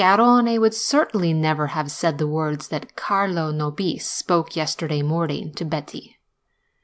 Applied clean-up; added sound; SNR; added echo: none; none; none; none.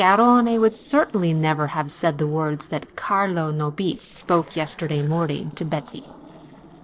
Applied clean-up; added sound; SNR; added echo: neural separator model SepFormer DNS4.